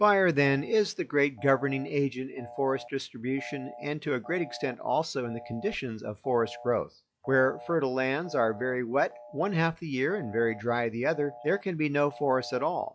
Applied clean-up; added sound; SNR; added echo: classical method log-MMSE.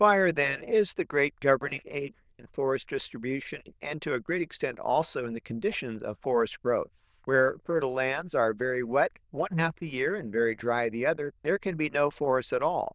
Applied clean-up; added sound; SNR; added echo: neural diffusion model UNIVERSE++.